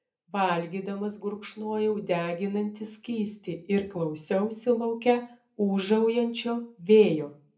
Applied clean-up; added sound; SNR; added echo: none; none; none; reverberation time 0.3 s.